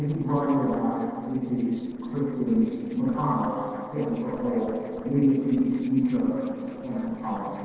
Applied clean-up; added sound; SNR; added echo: neural separator model SepFormer DNS4.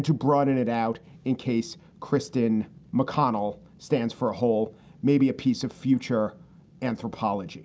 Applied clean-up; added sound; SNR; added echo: none; none; none; none.